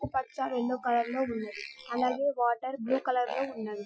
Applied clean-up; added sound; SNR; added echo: classical method Wiener filter.